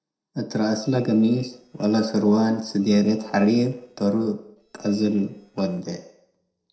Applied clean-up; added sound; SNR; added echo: neural separator model SepFormer DNS4.